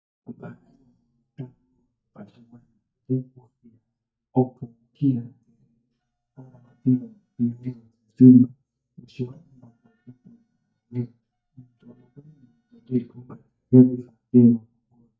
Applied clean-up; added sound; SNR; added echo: neural mask model DeepFilterNet 3.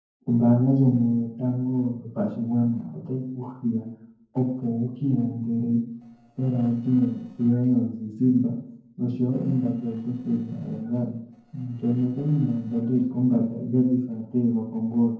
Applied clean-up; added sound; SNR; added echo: neural separator model SepFormer DNS4.